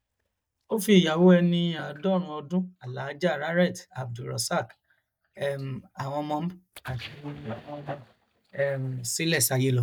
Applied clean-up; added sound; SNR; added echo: neural mask model DeepFilterNet 3.